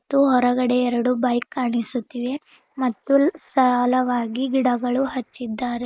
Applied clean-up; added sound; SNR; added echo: neural mask model Resemble Enhance denoiser.